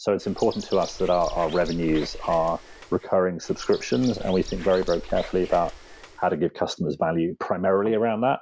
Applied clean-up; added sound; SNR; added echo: none; Bird; 13 dB; none.